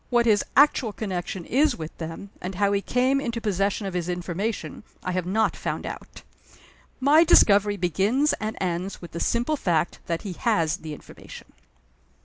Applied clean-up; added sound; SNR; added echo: none; none; none; none.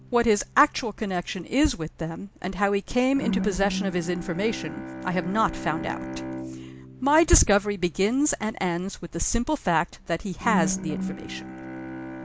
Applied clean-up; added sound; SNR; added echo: none; Bowed string instrument; 10 dB; none.